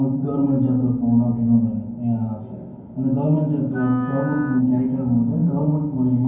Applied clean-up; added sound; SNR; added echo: none; Wind instrument, woodwind instrument; 17 dB; reverberation time 0.9 s.